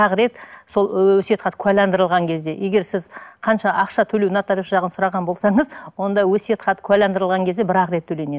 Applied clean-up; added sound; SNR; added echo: none; none; none; none.